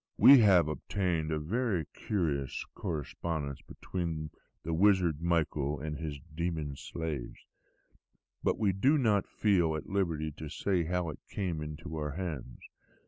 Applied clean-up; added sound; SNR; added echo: none; none; none; none.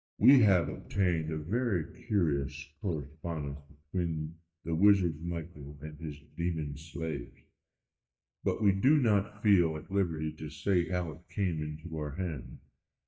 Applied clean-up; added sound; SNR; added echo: neural mask model DeepFilterNet 3.